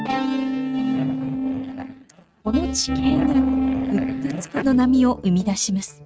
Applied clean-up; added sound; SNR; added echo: neural mask model RNNoise.